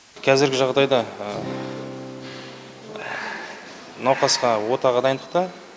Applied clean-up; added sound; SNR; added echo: none; Acoustic guitar / Strum; 13 dB; none.